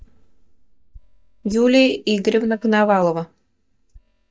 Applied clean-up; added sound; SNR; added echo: neural mask model DeepFilterNet 3.